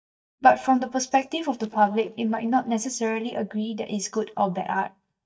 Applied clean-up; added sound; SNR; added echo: neural mask model DeepFilterNet 3.